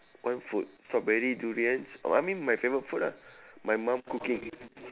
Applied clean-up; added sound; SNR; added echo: none; none; none; none.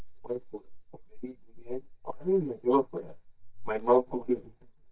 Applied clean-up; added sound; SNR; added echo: neural mask model DeepFilterNet 3.